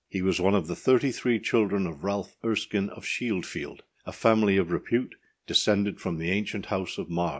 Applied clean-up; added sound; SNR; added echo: none; none; none; none.